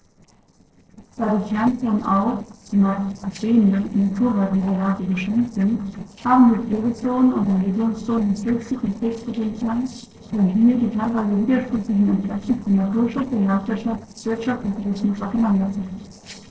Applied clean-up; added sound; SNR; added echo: neural separator model SepFormer DNS4.